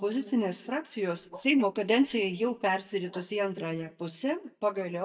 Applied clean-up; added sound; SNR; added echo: neural mask model DeepFilterNet 3.